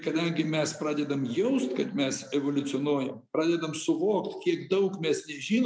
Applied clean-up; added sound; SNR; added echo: none; none; none; none.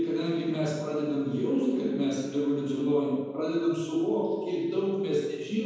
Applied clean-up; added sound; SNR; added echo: none; none; none; reverberation time 1.2 s.